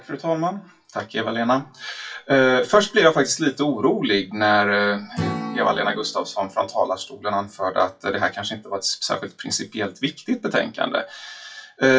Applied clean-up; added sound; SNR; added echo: classical method WPE with log-MMSE.